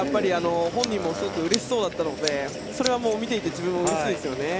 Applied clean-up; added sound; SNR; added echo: none; Tambourine + Scissors; 11 dB; none.